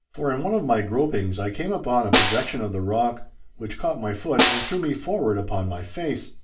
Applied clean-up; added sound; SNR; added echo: none; Snare drum; 0 dB; reverberation time 0.3 s.